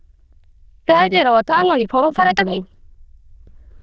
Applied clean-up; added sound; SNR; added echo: neural diffusion model UNIVERSE++.